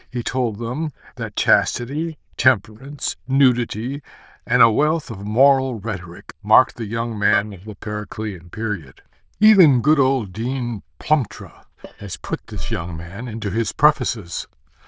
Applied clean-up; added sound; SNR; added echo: neural diffusion model UNIVERSE++.